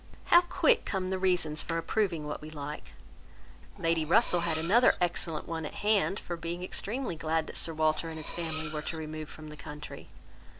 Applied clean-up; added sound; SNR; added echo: none; Cutlery, silverware; 12 dB; none.